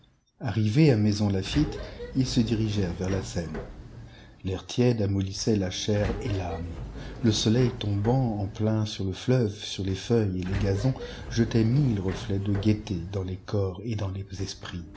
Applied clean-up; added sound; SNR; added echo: none; Sliding door; 13 dB; none.